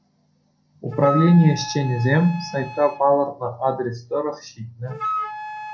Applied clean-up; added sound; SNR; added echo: none; Wind instrument, woodwind instrument; 11 dB; reverberation time 0.2 s.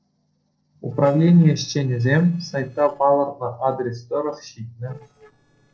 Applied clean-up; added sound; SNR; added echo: neural separator model SepFormer DNS4.